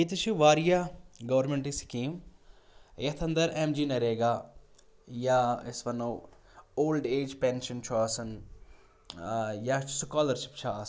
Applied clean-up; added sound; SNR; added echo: none; none; none; none.